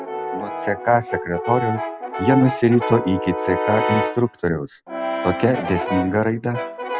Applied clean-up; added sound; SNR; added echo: none; Brass instrument; 5 dB; none.